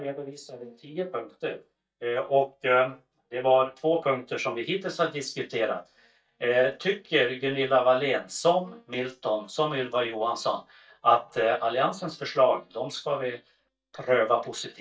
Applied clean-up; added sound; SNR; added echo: neural mask model DeepFilterNet 3.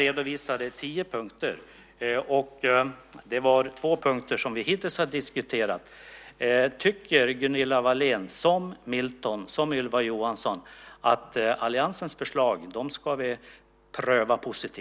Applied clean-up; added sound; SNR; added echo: none; none; none; none.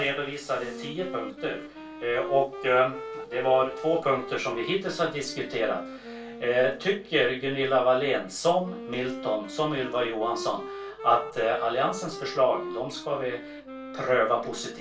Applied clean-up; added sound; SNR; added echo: none; Wind instrument, woodwind instrument; 12 dB; reverberation time 0.2 s.